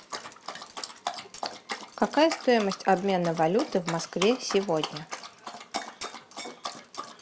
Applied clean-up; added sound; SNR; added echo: none; Dog; 10 dB; none.